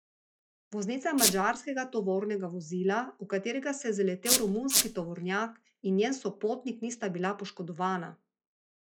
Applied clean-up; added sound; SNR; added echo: classical method log-MMSE.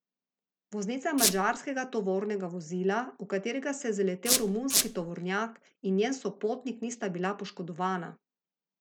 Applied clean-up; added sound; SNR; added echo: none; Squeak; -4 dB; none.